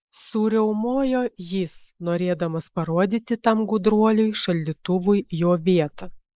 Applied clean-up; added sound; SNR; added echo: neural mask model Resemble Enhance denoiser.